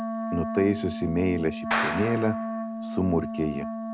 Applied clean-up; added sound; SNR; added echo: none; Clapping + Wind instrument, woodwind instrument; 3 dB; none.